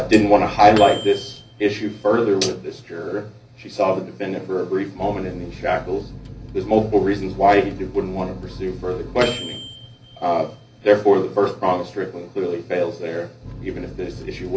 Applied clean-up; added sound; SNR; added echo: none; Microwave oven; 16 dB; reverberation time 0.4 s.